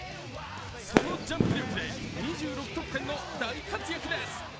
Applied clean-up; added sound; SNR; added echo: none; Fireworks; -3 dB; none.